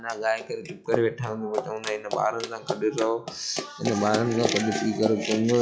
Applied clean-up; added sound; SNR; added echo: classical method log-MMSE.